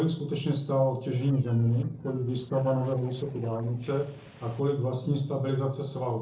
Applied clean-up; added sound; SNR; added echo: neural separator model SepFormer DNS4.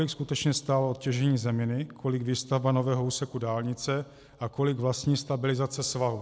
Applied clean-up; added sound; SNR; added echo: none; none; none; none.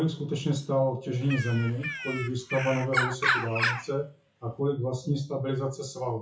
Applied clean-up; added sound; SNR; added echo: classical method WPE with log-MMSE.